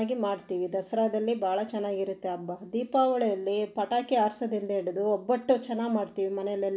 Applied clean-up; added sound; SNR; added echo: none; none; none; none.